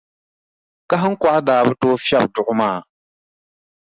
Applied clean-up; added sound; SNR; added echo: none; none; none; none.